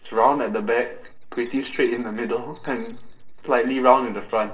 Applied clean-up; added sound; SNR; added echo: neural separator model SepFormer DNS4.